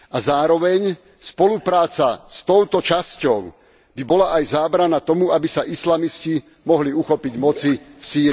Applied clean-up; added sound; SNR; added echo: none; Gurgling / Liquid; 18 dB; none.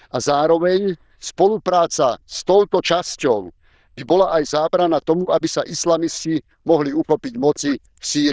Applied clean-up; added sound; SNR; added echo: neural diffusion model UNIVERSE++.